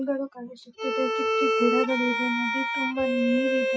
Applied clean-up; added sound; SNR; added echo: classical method Wiener filter.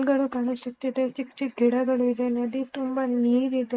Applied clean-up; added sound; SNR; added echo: neural mask model Resemble Enhance denoiser.